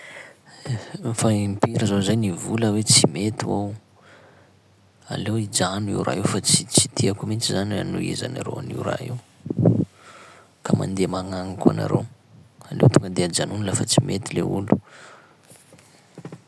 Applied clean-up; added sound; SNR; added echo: none; none; none; none.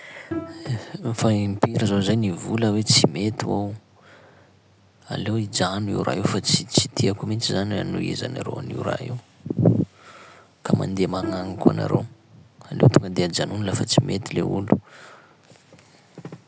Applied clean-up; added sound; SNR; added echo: none; Bowed string instrument; 15 dB; none.